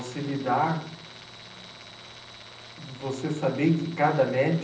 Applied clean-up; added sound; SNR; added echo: none; Tools; 17 dB; reverberation time 0.6 s.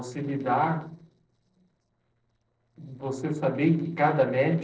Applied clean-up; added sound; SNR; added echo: neural separator model SepFormer DNS4.